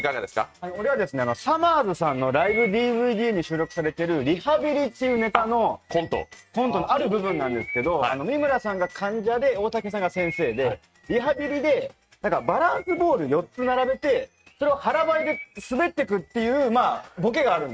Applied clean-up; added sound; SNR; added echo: neural mask model RNNoise.